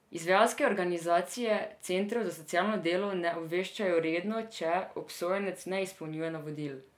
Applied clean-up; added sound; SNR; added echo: none; none; none; none.